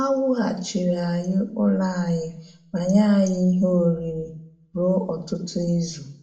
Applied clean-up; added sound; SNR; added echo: none; none; none; reverberation time 0.5 s.